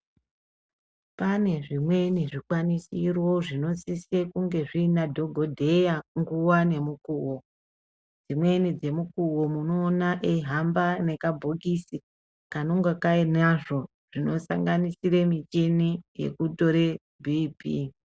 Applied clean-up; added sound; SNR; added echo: none; none; none; none.